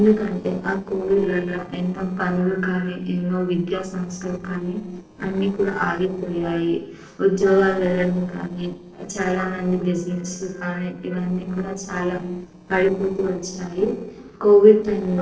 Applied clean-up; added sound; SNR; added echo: neural separator model SepFormer DNS4.